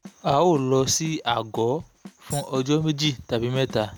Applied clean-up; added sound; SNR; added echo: none; Bass drum / Snare drum / Drum kit + Tambourine; 19 dB; none.